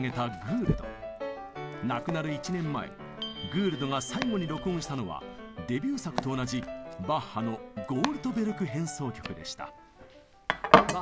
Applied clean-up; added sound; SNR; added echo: none; Domestic sounds, home sounds; 1 dB; none.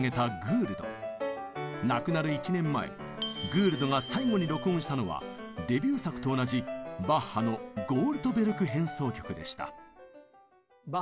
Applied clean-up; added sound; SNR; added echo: none; none; none; none.